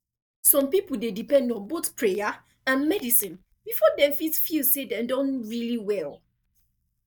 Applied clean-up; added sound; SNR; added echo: neural mask model DeepFilterNet 3.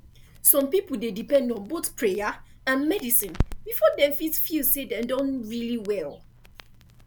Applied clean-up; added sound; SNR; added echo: none; Crackle; 13 dB; none.